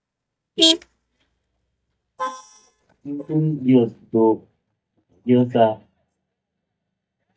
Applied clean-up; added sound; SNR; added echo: neural mask model DeepFilterNet 3.